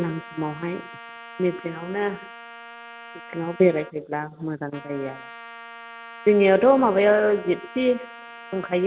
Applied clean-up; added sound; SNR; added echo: none; Trumpet; 17 dB; none.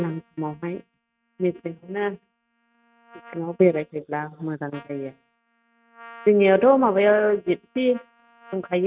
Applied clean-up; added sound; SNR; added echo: neural mask model RNNoise.